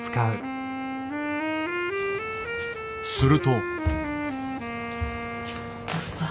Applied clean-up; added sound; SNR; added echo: none; Wind instrument, woodwind instrument; 2 dB; none.